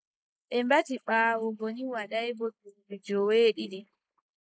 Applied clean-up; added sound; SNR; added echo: neural mask model Resemble Enhance denoiser.